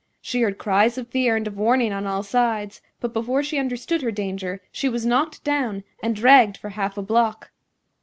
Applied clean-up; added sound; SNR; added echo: none; none; none; none.